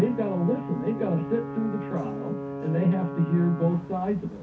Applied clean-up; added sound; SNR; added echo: none; Alarm / Ocean / Boat, Water vehicle; 8 dB; reverberation time 0.3 s.